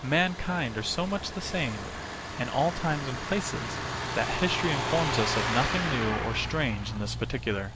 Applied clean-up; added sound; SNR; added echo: none; Truck; 3 dB; none.